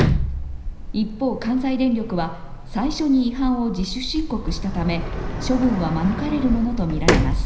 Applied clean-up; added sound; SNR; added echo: none; Sliding door; 2 dB; reverberation time 0.9 s.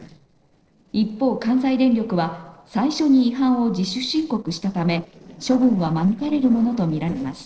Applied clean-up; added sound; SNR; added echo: neural separator model SepFormer DNS4.